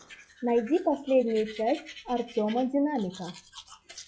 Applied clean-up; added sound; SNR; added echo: classical method log-MMSE.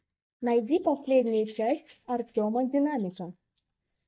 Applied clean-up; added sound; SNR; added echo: neural mask model DeepFilterNet 3.